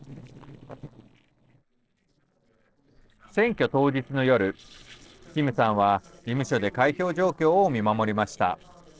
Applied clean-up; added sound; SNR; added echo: neural separator model SepFormer DNS4.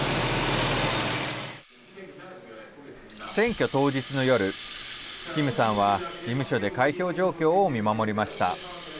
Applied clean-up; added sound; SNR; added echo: none; Rattle (instrument); 13 dB; none.